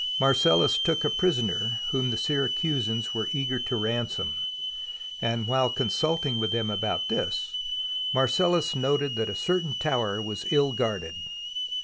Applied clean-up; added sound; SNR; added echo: none; Hiss / Alarm; 3 dB; none.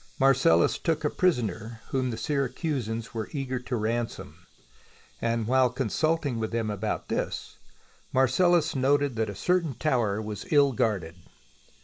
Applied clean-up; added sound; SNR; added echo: neural mask model Resemble Enhance denoiser.